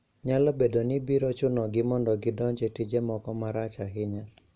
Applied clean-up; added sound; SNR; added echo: none; none; none; none.